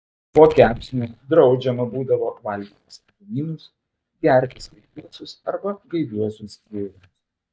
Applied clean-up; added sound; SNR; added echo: neural mask model DeepFilterNet 3.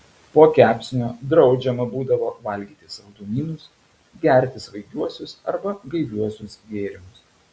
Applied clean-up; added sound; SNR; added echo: none; none; none; none.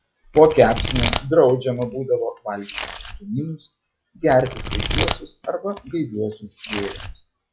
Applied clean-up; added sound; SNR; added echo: classical method log-MMSE.